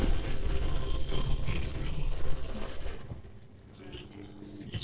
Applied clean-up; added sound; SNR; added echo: neural separator model SepFormer DNS4.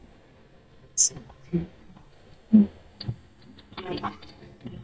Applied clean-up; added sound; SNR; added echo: neural mask model DeepFilterNet 3.